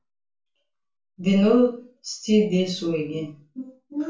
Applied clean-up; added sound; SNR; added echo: none; none; none; reverberation time 0.3 s.